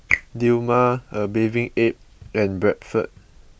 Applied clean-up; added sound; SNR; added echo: neural mask model Resemble Enhance denoiser.